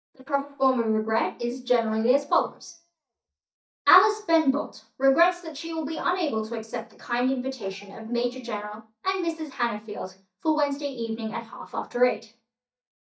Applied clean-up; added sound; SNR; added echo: neural mask model DeepFilterNet 3.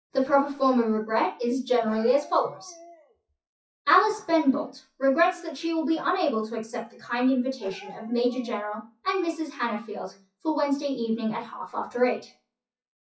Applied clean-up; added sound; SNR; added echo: classical method WPE with log-MMSE.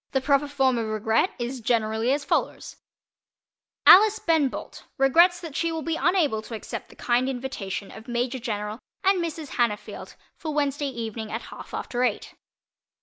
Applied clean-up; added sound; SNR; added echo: none; none; none; none.